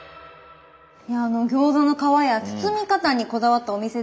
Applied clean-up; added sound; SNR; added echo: none; none; none; none.